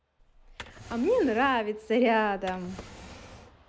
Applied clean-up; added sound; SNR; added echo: none; Drawer open or close; 18 dB; none.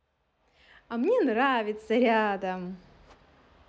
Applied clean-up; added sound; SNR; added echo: none; none; none; none.